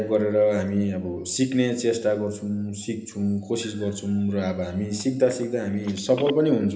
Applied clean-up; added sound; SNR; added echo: none; Telephone; 19 dB; reverberation time 0.8 s.